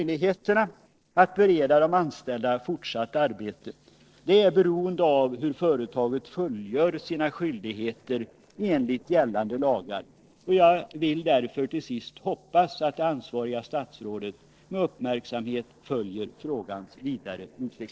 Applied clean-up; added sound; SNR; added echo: neural separator model SepFormer DNS4.